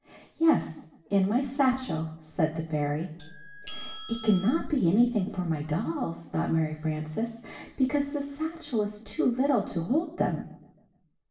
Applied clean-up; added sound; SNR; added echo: none; Doorbell; 11 dB; reverberation time 0.8 s.